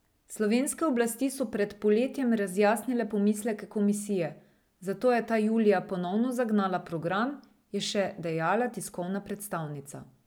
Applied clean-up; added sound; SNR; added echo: none; none; none; none.